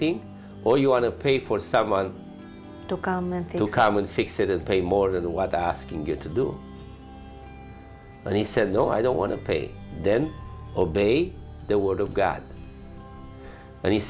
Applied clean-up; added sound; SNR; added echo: none; none; none; none.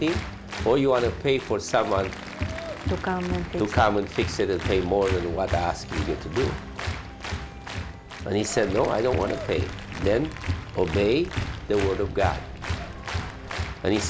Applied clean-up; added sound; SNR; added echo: none; Applause; 6 dB; none.